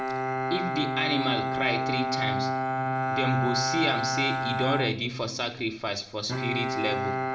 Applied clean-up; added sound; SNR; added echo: none; Bowed string instrument; -1 dB; reverberation time 0.6 s.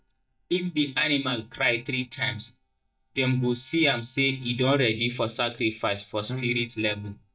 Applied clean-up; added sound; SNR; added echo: neural mask model DeepFilterNet 3.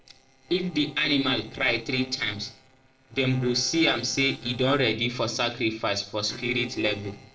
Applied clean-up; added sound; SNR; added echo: neural separator model SepFormer DNS4.